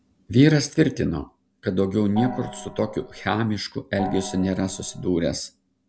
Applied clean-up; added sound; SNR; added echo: none; Gong; 11 dB; none.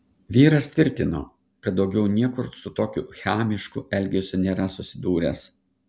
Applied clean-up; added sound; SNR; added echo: none; none; none; none.